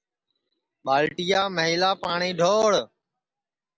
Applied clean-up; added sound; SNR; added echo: none; none; none; none.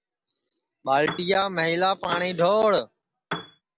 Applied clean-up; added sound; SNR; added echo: none; Piano; 8 dB; none.